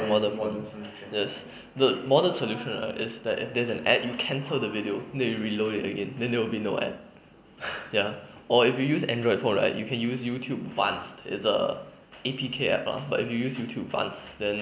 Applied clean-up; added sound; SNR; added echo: none; none; none; none.